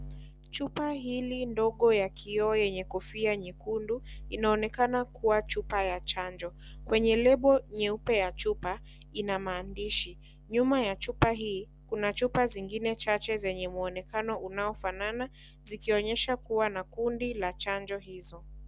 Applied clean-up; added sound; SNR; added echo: none; none; none; none.